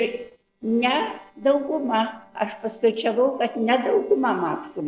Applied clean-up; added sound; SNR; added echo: neural separator model SepFormer DNS4.